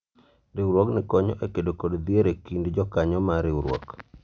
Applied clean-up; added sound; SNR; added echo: none; none; none; none.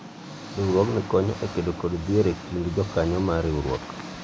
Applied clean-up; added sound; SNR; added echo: none; Engine; 12 dB; none.